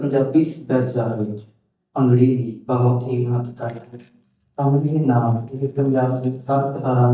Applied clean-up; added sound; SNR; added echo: neural mask model DeepFilterNet 3.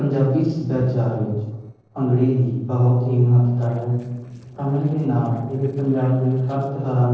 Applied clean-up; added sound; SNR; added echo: neural separator model SepFormer DNS4.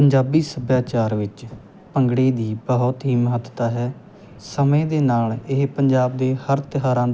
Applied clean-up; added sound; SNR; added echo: none; none; none; none.